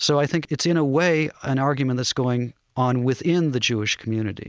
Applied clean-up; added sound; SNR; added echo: none; none; none; none.